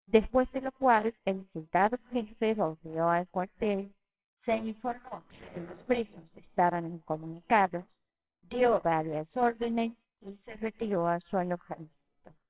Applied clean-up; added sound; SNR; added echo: neural separator model SepFormer WHAMR!.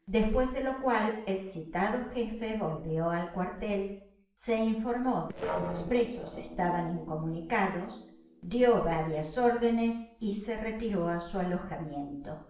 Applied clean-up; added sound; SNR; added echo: neural separator model SepFormer DNS4.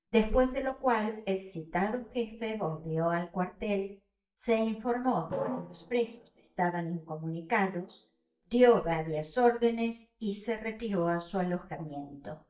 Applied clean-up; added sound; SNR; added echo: neural mask model DeepFilterNet 3.